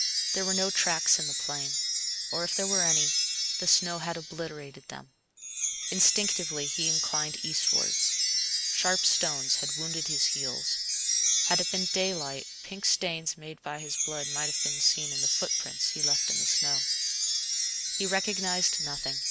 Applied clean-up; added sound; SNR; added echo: none; Wind chime; -3 dB; none.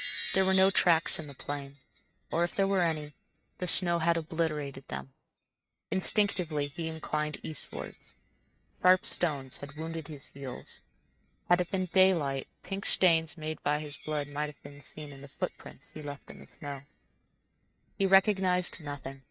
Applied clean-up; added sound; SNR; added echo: neural mask model RNNoise.